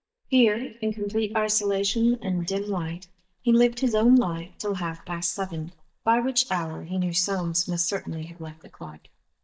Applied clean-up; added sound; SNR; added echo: neural mask model DeepFilterNet 3.